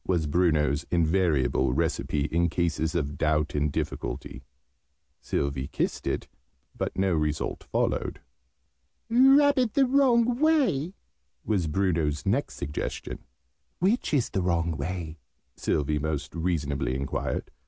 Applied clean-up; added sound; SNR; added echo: none; none; none; none.